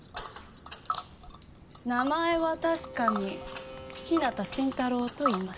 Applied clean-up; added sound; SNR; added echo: none; Tick; 7 dB; none.